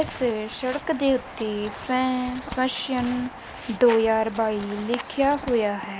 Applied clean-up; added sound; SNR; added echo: none; Crumpling, crinkling; 17 dB; none.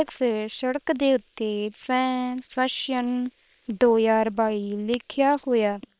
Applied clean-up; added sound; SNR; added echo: neural separator model SepFormer WHAM!.